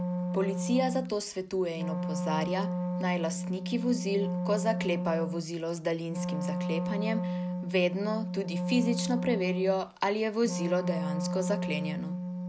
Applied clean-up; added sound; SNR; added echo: none; Wind instrument, woodwind instrument; 2 dB; none.